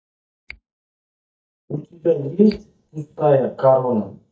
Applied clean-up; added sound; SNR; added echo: neural mask model DeepFilterNet 3.